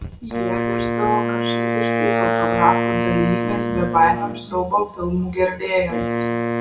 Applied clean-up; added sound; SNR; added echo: none; Wind instrument, woodwind instrument; 0 dB; reverberation time 1.9 s.